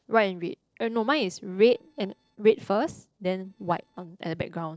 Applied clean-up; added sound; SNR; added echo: neural separator model SepFormer DNS4.